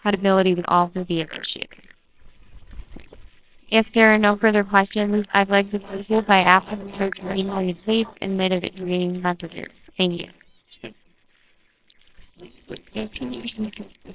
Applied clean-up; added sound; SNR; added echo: neural separator model SepFormer WHAMR!.